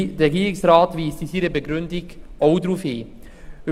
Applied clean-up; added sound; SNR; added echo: none; Rain; 17 dB; none.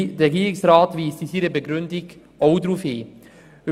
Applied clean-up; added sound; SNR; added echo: none; none; none; none.